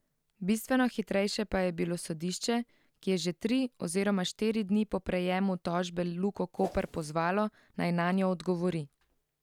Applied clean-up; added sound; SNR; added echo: none; Whoosh, swoosh, swish; 13 dB; none.